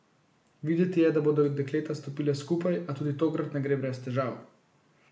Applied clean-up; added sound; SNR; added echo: none; none; none; none.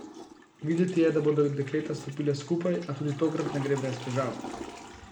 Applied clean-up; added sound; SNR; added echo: none; Toilet flush / Water; 13 dB; none.